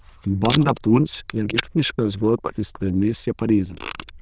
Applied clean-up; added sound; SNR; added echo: neural diffusion model UNIVERSE++.